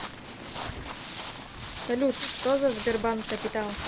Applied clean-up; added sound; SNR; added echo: none; Walk, footsteps; 3 dB; none.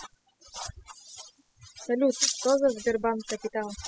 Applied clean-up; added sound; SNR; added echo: classical method spectral subtraction.